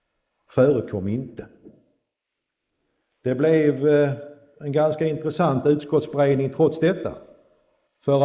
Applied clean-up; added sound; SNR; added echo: neural mask model Resemble Enhance denoiser.